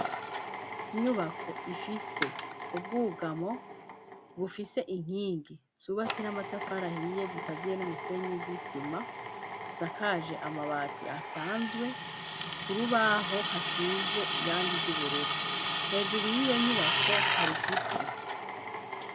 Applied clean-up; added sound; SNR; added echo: none; Drill; -2 dB; none.